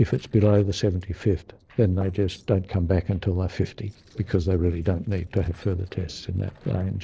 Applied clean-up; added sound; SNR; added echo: neural separator model SepFormer DNS4.